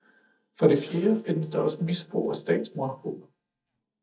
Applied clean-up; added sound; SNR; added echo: neural mask model DeepFilterNet 3.